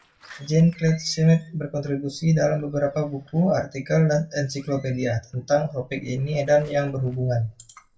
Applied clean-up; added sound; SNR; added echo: neural separator model SepFormer DNS4.